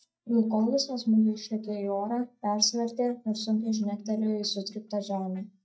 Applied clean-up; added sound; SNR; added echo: neural mask model DeepFilterNet 3.